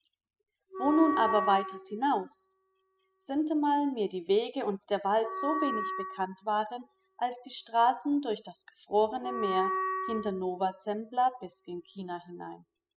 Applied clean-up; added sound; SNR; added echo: classical method spectral subtraction.